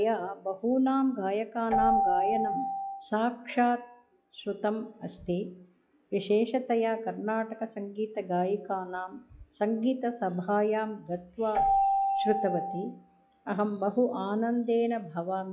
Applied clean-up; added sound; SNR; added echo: classical method log-MMSE.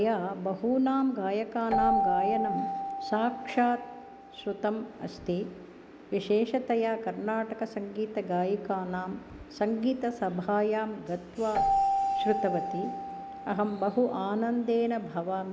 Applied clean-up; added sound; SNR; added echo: none; Keyboard (musical); 5 dB; none.